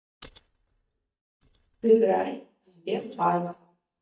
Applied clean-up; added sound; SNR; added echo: neural mask model DeepFilterNet 3.